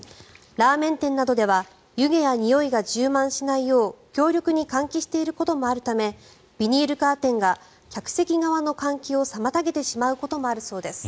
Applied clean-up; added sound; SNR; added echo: none; none; none; none.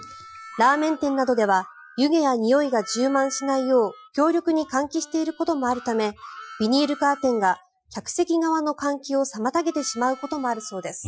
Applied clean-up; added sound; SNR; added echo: classical method Wiener filter.